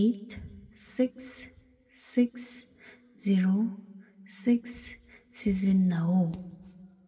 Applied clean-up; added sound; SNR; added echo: none; none; none; reverberation time 1.6 s.